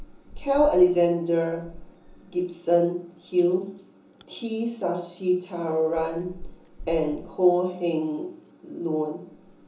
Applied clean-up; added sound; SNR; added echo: none; Chewing, mastication; 18 dB; reverberation time 0.6 s.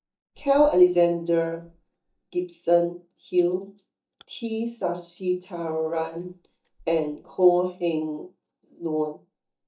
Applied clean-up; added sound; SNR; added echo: neural mask model DeepFilterNet 3.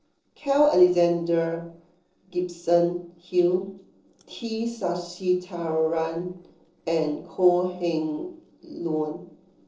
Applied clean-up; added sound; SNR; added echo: neural separator model SepFormer DNS4.